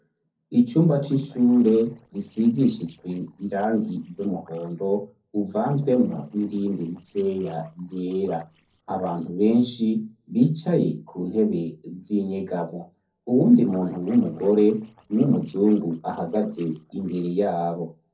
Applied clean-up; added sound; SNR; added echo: neural separator model SepFormer DNS4.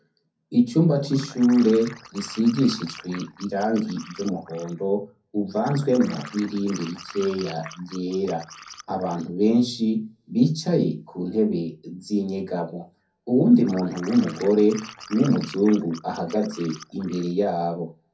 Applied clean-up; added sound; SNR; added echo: none; Liquid; 19 dB; reverberation time 0.3 s.